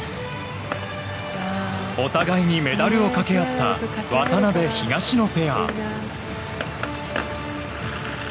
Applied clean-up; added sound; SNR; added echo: none; Fireworks; 15 dB; none.